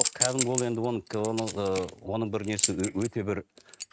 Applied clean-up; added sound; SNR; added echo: neural mask model RNNoise.